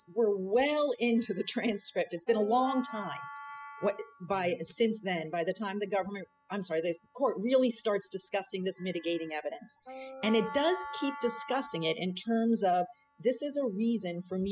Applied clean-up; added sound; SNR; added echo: classical method spectral subtraction.